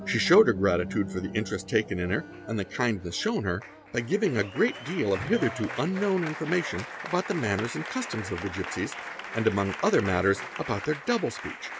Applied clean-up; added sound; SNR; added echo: none; Applause; 11 dB; none.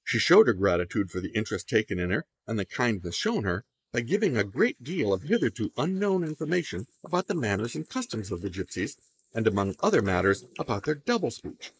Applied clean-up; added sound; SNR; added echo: neural mask model Resemble Enhance denoiser.